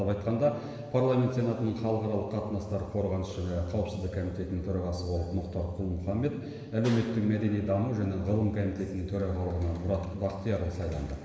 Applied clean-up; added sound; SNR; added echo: none; Clapping; 20 dB; reverberation time 1.6 s.